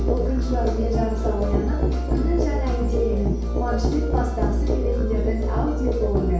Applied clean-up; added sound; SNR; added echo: none; Musical instrument; -5 dB; reverberation time 0.6 s.